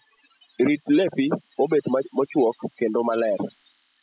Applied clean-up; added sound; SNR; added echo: classical method spectral subtraction.